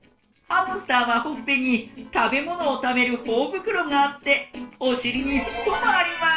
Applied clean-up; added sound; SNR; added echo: neural separator model SepFormer DNS4.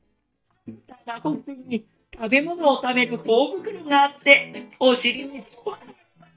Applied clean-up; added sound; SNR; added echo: neural mask model DeepFilterNet 3.